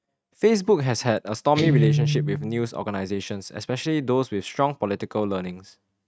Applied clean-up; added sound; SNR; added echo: neural mask model RNNoise.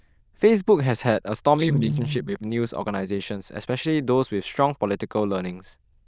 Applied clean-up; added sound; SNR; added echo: neural diffusion model UNIVERSE++.